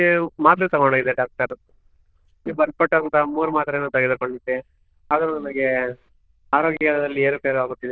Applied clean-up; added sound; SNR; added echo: neural diffusion model UNIVERSE++.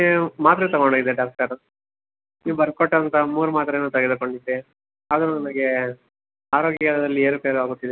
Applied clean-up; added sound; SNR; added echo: none; none; none; none.